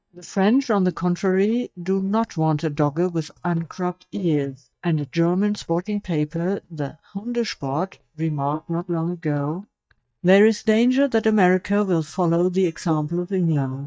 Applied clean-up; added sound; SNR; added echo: neural mask model DeepFilterNet 3.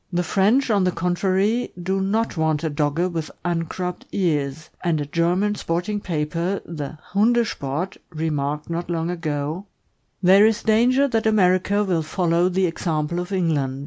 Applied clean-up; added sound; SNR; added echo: none; none; none; none.